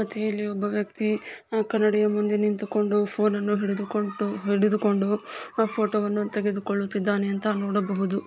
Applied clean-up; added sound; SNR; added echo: none; none; none; none.